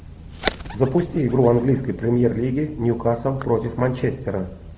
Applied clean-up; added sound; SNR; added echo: none; Bird; 13 dB; none.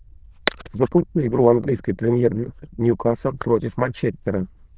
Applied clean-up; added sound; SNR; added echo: neural diffusion model UNIVERSE++.